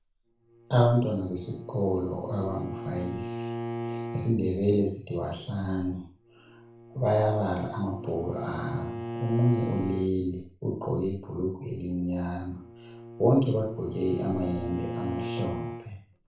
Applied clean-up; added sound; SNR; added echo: none; Bowed string instrument; 10 dB; reverberation time 0.4 s.